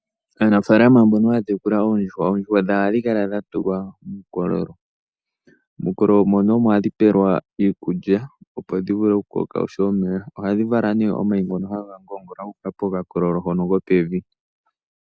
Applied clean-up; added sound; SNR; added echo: none; none; none; none.